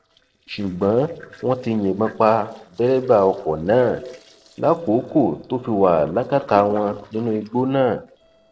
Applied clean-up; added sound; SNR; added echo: neural separator model SepFormer DNS4.